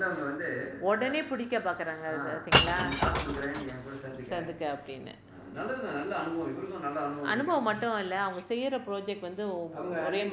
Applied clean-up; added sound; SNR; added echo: none; Shatter / Crushing; 0 dB; none.